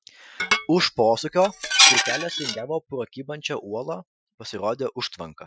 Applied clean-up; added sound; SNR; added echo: classical method Wiener filter.